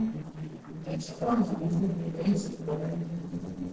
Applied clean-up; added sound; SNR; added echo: neural separator model SepFormer DNS4.